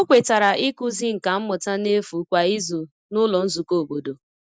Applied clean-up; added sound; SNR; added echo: none; none; none; none.